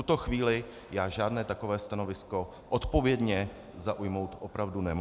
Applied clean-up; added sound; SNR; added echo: none; none; none; none.